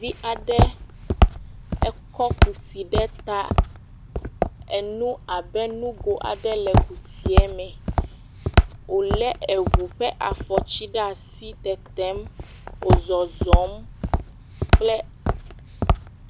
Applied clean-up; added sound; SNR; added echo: none; Walk, footsteps; -4 dB; none.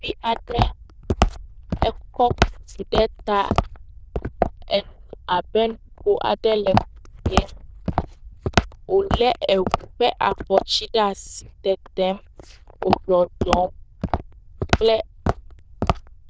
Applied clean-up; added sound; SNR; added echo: neural diffusion model UNIVERSE++.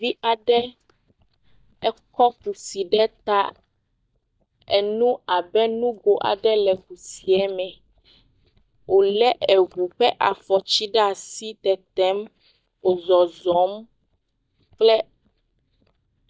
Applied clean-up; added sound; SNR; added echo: neural mask model DeepFilterNet 3.